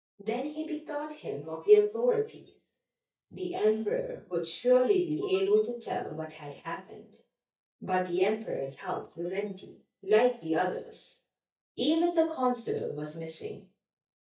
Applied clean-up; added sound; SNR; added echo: neural mask model DeepFilterNet 3.